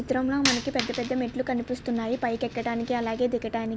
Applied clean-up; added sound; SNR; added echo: none; Coin (dropping); 10 dB; none.